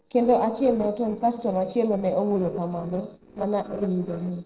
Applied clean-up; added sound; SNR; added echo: neural separator model SepFormer DNS4.